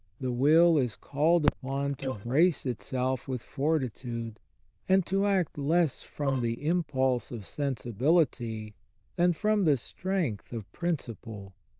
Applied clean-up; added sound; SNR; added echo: neural diffusion model UNIVERSE++.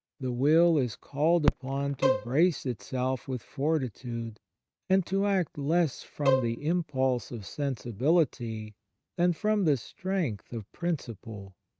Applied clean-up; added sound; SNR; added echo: neural mask model RNNoise.